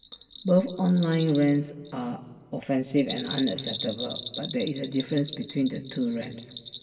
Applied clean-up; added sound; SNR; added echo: none; Bell; 12 dB; reverberation time 2.7 s.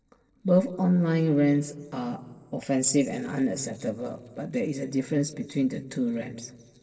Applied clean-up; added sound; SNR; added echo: neural separator model SepFormer DNS4.